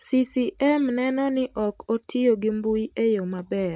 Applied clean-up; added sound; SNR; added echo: none; none; none; none.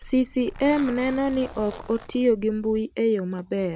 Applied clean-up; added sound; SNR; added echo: none; Zipper (clothing); 17 dB; none.